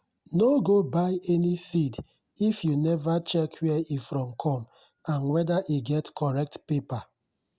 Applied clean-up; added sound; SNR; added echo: none; none; none; none.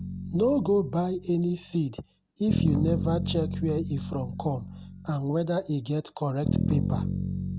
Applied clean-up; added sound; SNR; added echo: none; Bass guitar; 3 dB; none.